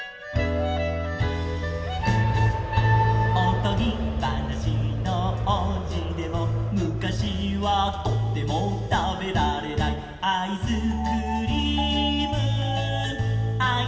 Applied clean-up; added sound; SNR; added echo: none; Aircraft; 12 dB; reverberation time 2.2 s.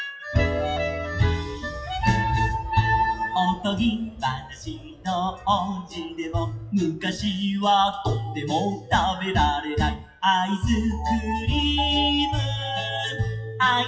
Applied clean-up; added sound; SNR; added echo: classical method WPE with log-MMSE.